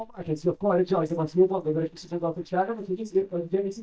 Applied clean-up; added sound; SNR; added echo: neural mask model DeepFilterNet 3.